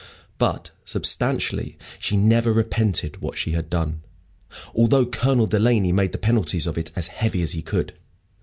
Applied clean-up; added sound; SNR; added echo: none; none; none; none.